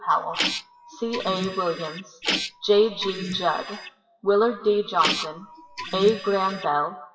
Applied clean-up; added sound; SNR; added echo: classical method WPE with log-MMSE.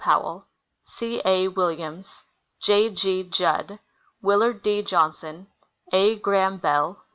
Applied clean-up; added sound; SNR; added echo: none; none; none; none.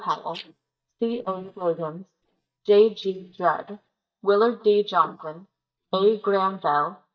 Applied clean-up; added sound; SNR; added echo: neural mask model DeepFilterNet 3.